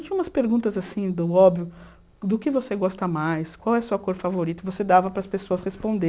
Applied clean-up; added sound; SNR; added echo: none; none; none; none.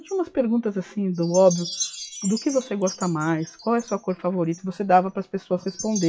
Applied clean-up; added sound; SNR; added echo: classical method WPE with log-MMSE.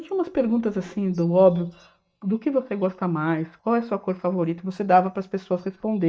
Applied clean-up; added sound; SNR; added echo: neural mask model DeepFilterNet 3.